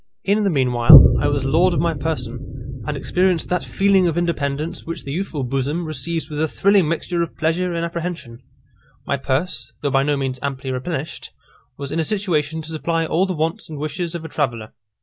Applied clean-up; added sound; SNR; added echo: none; Boom; 3 dB; none.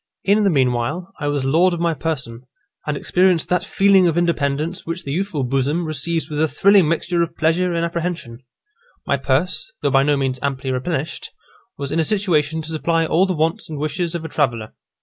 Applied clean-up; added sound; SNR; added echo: none; none; none; none.